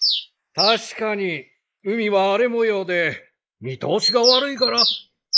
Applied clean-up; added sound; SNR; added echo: neural mask model Resemble Enhance denoiser.